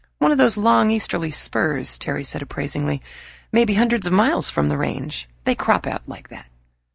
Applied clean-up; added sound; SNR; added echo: none; none; none; none.